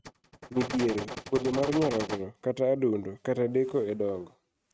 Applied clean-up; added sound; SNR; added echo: neural mask model RNNoise.